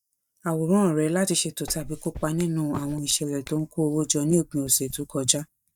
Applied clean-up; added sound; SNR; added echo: neural mask model DeepFilterNet 3.